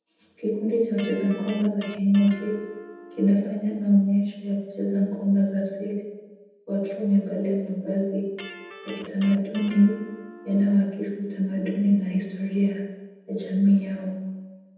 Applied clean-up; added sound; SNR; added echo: none; Electric guitar; 18 dB; reverberation time 1.1 s.